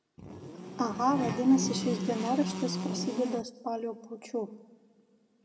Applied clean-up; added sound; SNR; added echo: none; Buzz; 4 dB; reverberation time 0.8 s.